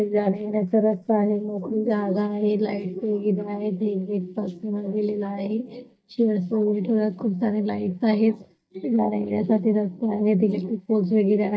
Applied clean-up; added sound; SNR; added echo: neural mask model DeepFilterNet 3.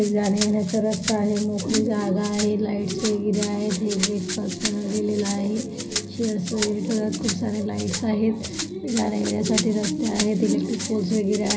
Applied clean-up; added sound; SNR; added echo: none; Rattle (instrument); 10 dB; reverberation time 0.4 s.